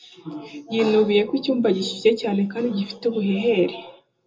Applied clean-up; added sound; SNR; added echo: none; none; none; reverberation time 0.2 s.